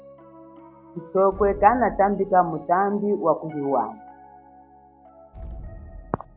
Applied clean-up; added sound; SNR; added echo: none; Explosion + Piano; 17 dB; none.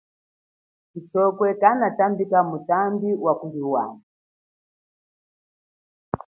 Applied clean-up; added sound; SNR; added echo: none; none; none; none.